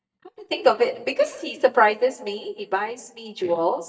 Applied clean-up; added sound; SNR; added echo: neural mask model DeepFilterNet 3.